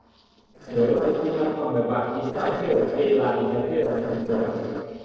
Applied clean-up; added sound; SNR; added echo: neural separator model SepFormer DNS4.